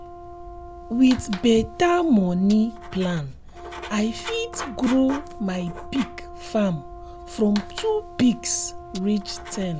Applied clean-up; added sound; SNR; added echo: none; Writing + Brass instrument; 13 dB; none.